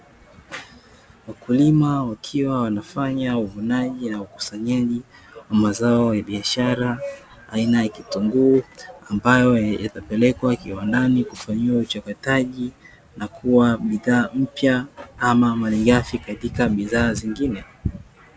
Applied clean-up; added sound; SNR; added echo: none; none; none; none.